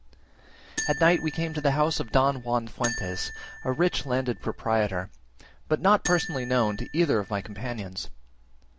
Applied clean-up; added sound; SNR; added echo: none; Marimba, xylophone; 11 dB; none.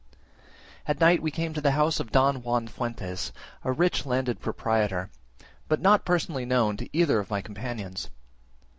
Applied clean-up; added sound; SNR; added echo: none; none; none; none.